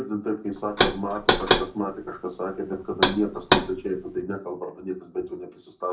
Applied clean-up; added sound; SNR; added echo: none; Knock; -4 dB; reverberation time 0.3 s.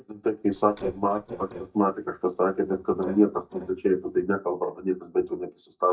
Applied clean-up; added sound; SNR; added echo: neural mask model DeepFilterNet 3.